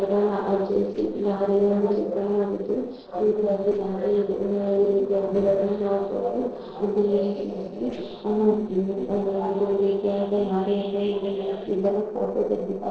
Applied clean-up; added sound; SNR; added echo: neural separator model SepFormer DNS4.